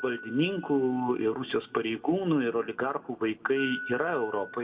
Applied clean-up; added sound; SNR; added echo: none; Glockenspiel; 15 dB; reverberation time 0.7 s.